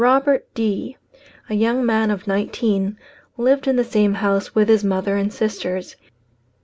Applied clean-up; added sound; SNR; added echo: none; none; none; none.